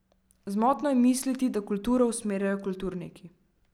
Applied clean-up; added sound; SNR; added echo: none; none; none; none.